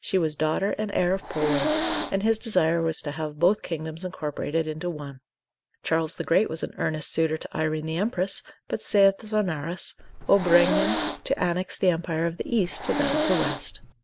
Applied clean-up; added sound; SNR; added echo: none; Hiss; 1 dB; none.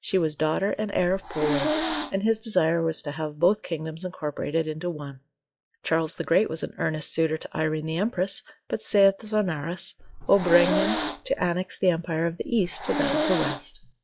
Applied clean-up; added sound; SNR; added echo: classical method log-MMSE.